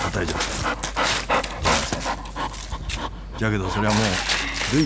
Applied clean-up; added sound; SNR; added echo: none; Dog; -2 dB; none.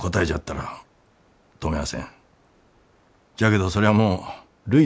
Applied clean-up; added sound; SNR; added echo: none; none; none; none.